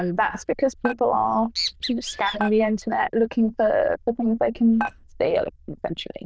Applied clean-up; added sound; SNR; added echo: neural diffusion model UNIVERSE++.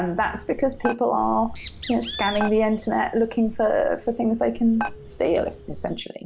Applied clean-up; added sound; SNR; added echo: none; Bird + Dishes, pots, and pans; 11 dB; none.